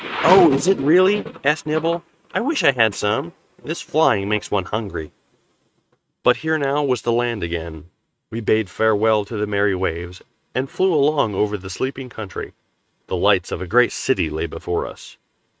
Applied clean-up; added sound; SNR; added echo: neural mask model RNNoise.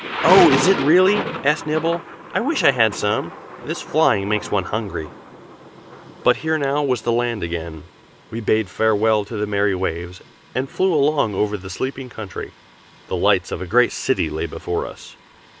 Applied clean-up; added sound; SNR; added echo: none; Thunder; 10 dB; none.